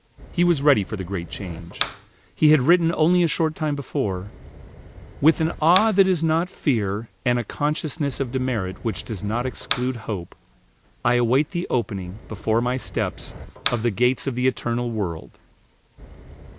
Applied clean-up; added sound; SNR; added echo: none; Fire; 14 dB; none.